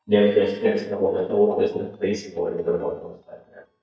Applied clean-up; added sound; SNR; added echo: neural mask model DeepFilterNet 3.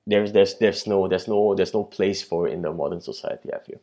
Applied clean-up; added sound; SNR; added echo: none; none; none; none.